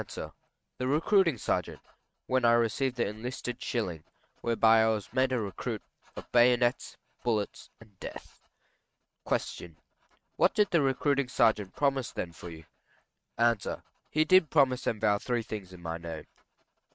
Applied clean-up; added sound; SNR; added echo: neural mask model RNNoise.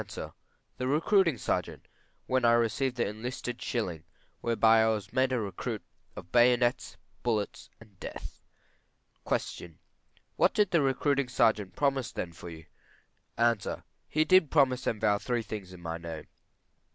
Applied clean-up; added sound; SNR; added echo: none; none; none; none.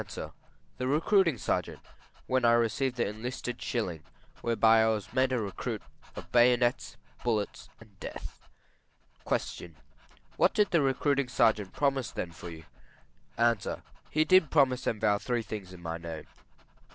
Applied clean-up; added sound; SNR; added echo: none; Dog; 20 dB; none.